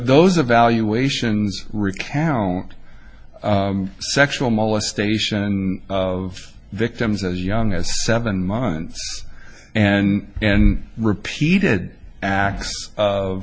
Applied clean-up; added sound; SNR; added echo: none; none; none; none.